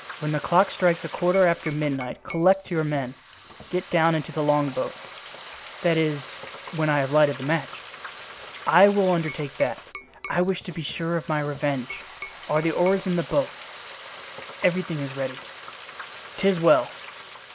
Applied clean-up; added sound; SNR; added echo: none; Tap + Frying (food); 15 dB; none.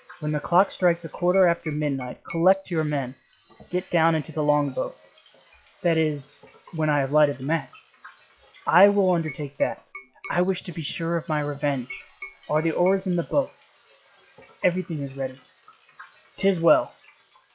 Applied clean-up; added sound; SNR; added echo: classical method log-MMSE.